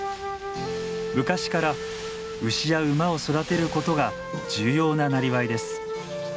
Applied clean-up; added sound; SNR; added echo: none; none; none; none.